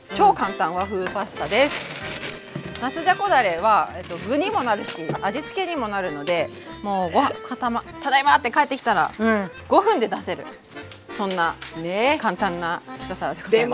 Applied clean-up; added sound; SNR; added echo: none; none; none; none.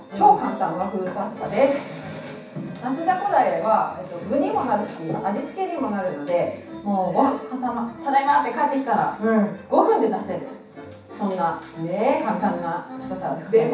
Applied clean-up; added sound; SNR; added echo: none; none; none; reverberation time 0.7 s.